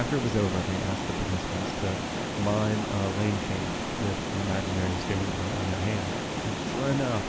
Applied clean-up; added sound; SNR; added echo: none; Water; 1 dB; none.